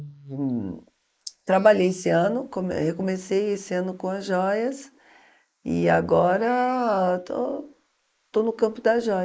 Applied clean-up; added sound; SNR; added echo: neural mask model Resemble Enhance denoiser.